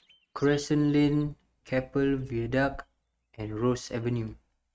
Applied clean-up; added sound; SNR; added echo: neural mask model RNNoise.